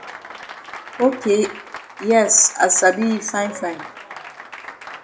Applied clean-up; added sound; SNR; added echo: none; Applause; 15 dB; reverberation time 0.3 s.